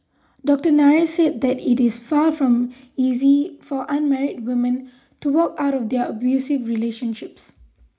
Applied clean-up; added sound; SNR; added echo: none; none; none; reverberation time 0.4 s.